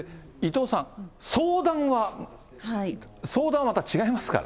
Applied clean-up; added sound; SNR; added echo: none; none; none; none.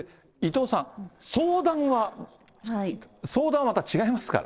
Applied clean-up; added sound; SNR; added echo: neural separator model SepFormer DNS4.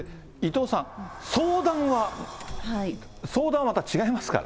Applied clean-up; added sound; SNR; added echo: none; Sliding door + Doorbell; 14 dB; none.